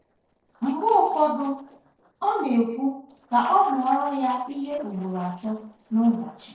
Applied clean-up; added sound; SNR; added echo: neural separator model SepFormer DNS4.